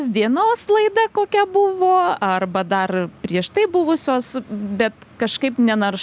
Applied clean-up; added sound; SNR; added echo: none; none; none; none.